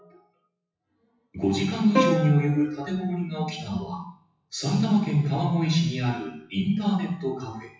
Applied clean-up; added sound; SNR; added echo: classical method WPE with log-MMSE.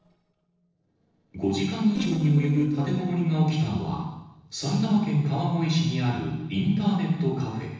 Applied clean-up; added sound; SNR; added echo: neural separator model SepFormer DNS4.